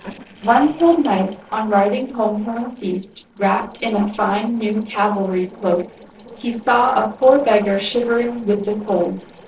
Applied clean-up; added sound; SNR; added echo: neural separator model SepFormer DNS4.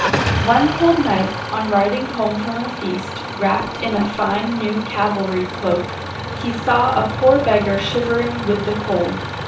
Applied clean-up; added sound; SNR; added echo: none; Idling / Engine starting; 6 dB; reverberation time 1.2 s.